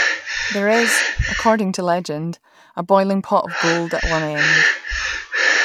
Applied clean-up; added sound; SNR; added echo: none; Breathing; 0 dB; none.